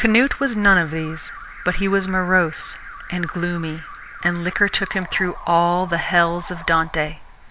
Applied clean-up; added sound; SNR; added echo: none; Alarm; 17 dB; none.